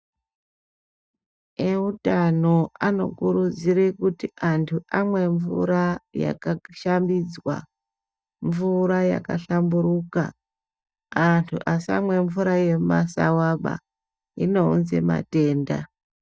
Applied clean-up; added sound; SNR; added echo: neural mask model DeepFilterNet 3.